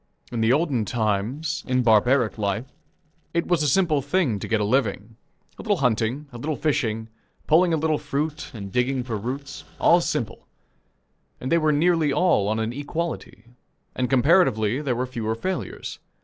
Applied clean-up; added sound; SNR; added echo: neural separator model SepFormer DNS4.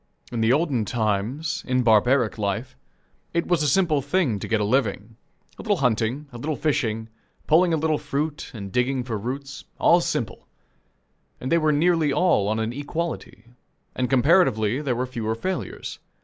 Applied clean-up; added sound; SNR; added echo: none; none; none; none.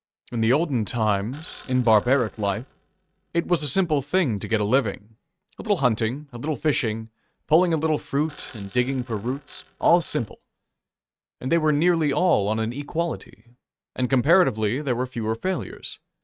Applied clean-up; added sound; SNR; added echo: neural mask model RNNoise.